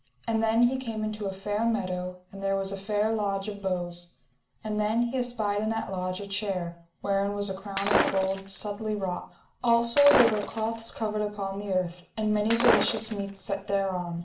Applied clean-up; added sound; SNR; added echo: none; Shatter; 2 dB; reverberation time 0.4 s.